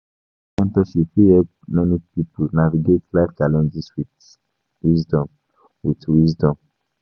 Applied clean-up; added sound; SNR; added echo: none; none; none; none.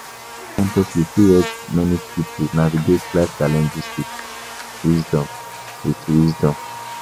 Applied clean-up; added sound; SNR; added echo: none; Buzz; 13 dB; none.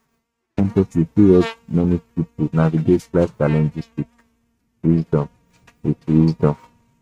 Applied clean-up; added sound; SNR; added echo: neural mask model RNNoise.